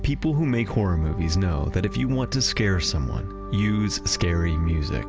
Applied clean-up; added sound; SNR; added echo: none; none; none; none.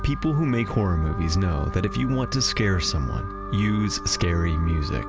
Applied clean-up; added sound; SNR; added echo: none; Alarm; 15 dB; none.